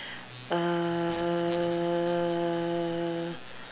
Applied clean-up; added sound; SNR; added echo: none; none; none; none.